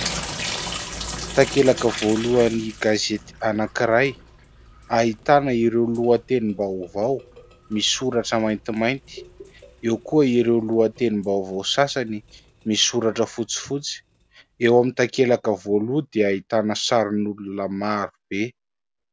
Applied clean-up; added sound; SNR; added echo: none; Drip / Sink (filling or washing); 15 dB; none.